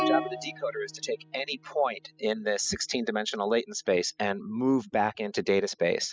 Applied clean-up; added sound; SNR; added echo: classical method spectral subtraction.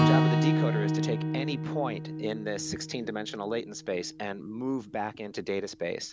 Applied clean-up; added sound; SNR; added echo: none; Acoustic guitar / Strum; -4 dB; none.